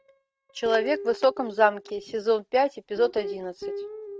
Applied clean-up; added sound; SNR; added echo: neural mask model RNNoise.